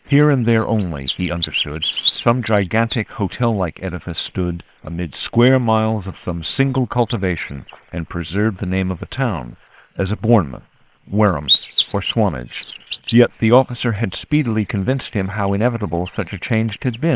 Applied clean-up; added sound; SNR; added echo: neural separator model SepFormer WHAM!.